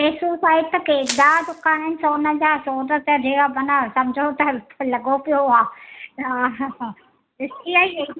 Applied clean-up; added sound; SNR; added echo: none; Crushing; 13 dB; none.